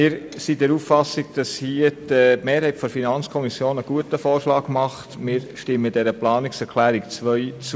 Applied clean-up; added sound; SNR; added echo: none; none; none; none.